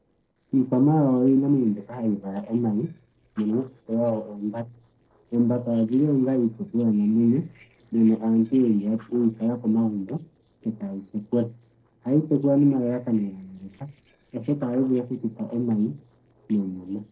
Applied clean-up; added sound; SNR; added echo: neural separator model SepFormer DNS4.